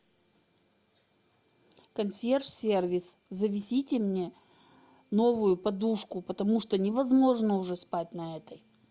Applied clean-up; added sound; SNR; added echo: none; none; none; none.